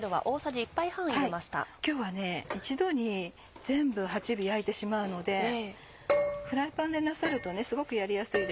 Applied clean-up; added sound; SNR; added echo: none; none; none; none.